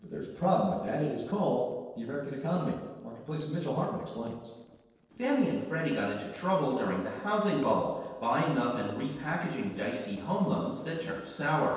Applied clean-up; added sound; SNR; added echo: neural separator model SepFormer DNS4.